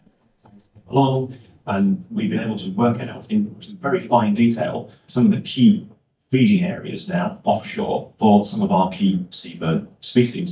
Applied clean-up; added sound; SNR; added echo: neural mask model DeepFilterNet 3.